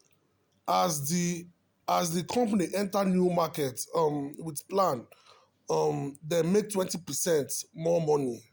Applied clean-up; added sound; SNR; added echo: none; none; none; none.